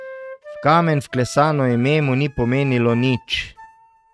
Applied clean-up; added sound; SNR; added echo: neural mask model RNNoise.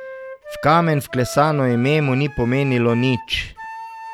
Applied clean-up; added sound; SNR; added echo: none; Wind instrument, woodwind instrument; 15 dB; none.